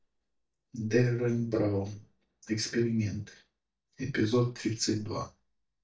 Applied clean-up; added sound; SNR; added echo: neural mask model DeepFilterNet 3.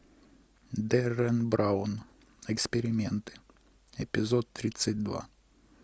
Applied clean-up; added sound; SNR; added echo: none; none; none; none.